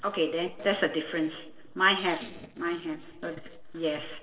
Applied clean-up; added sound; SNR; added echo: neural separator model SepFormer DNS4.